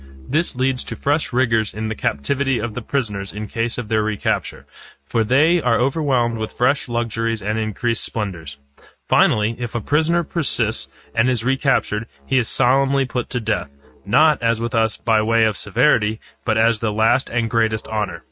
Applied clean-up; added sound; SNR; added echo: neural mask model RNNoise.